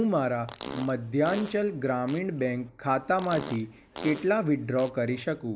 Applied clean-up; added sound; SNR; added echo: none; Fart; 15 dB; none.